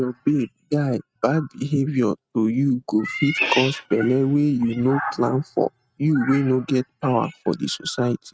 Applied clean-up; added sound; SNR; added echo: neural mask model RNNoise.